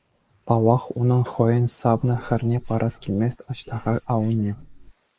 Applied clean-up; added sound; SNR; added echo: neural mask model Resemble Enhance denoiser.